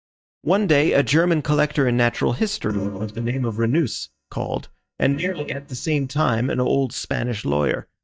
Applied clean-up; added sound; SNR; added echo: neural mask model DeepFilterNet 3.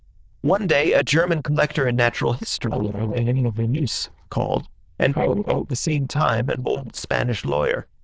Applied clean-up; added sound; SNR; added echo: neural diffusion model UNIVERSE++.